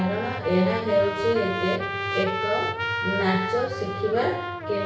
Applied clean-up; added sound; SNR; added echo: none; Trumpet; 5 dB; reverberation time 0.6 s.